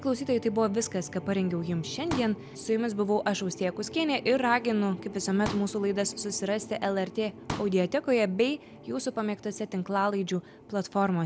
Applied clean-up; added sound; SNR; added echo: none; Explosion; 12 dB; none.